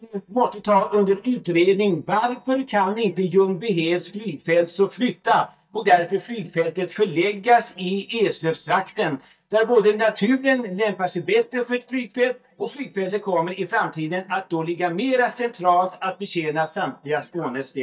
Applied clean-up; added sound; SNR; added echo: neural mask model DeepFilterNet 3.